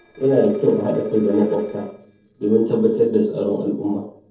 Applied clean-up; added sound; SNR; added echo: neural separator model SepFormer DNS4.